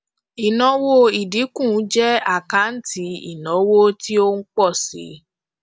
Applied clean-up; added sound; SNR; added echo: none; none; none; none.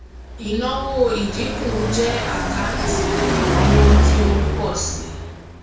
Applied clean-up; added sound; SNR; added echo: none; Car passing by; -5 dB; reverberation time 0.6 s.